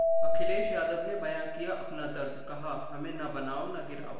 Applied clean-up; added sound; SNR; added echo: none; Keyboard (musical); 5 dB; reverberation time 1.1 s.